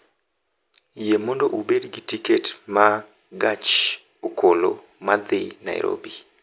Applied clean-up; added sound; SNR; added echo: none; none; none; none.